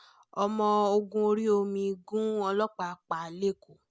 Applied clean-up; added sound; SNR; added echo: none; none; none; none.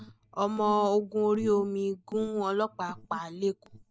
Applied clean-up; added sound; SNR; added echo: neural mask model DeepFilterNet 3.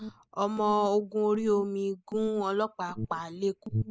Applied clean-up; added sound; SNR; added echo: neural mask model Resemble Enhance denoiser.